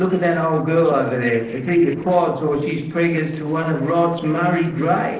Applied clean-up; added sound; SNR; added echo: neural separator model SepFormer DNS4.